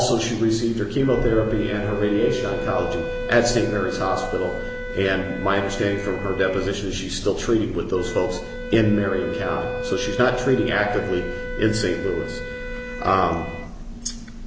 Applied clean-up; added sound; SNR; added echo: none; Wind instrument, woodwind instrument; 10 dB; none.